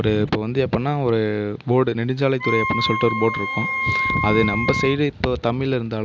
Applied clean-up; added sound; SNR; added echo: none; Wind instrument, woodwind instrument; 4 dB; none.